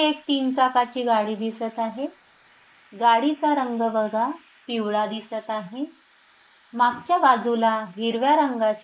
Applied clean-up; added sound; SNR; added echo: neural mask model Resemble Enhance denoiser.